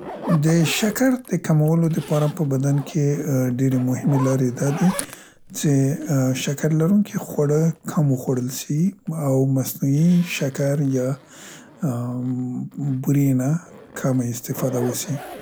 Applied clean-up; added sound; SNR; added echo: none; Zipper (clothing); 17 dB; none.